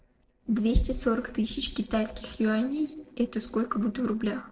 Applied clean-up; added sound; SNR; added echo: neural separator model SepFormer DNS4.